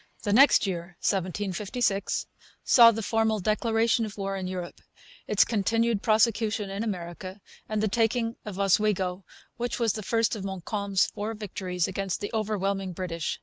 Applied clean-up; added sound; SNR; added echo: none; none; none; none.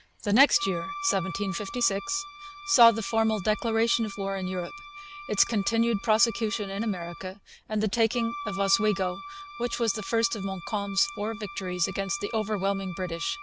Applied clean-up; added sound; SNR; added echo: none; Wind instrument, woodwind instrument; 13 dB; none.